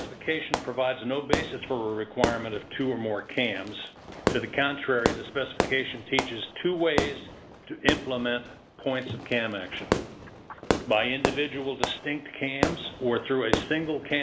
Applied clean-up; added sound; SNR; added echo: none; Fireworks; 3 dB; none.